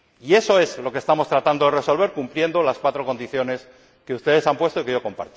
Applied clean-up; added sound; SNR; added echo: none; none; none; none.